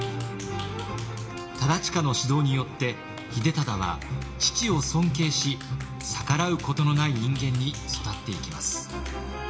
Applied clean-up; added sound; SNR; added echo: none; Clapping; 19 dB; reverberation time 0.6 s.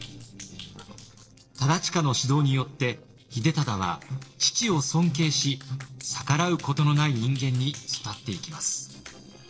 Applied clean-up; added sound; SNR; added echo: neural separator model SepFormer DNS4.